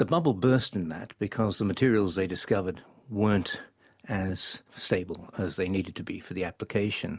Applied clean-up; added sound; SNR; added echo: none; none; none; none.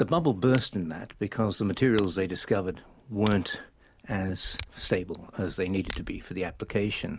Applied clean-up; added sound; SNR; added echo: none; Tick; 17 dB; none.